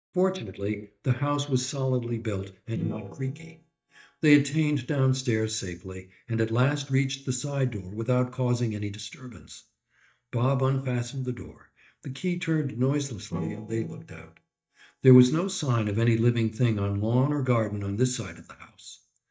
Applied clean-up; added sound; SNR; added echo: neural mask model DeepFilterNet 3.